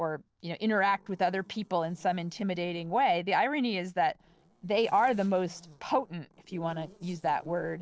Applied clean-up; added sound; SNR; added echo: neural separator model SepFormer DNS4.